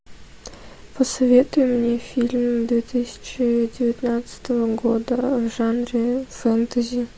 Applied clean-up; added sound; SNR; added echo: none; none; none; none.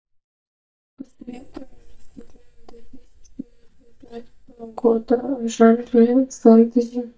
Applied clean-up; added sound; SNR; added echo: neural mask model DeepFilterNet 3.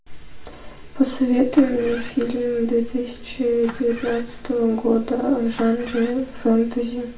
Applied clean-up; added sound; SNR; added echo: none; Engine starting; 19 dB; reverberation time 0.5 s.